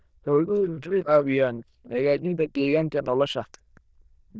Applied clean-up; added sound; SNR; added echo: neural diffusion model UNIVERSE++.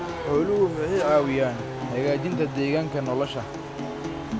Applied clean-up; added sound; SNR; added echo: none; Race car, auto racing / Accelerating, revving, vroom + Acoustic guitar; 7 dB; none.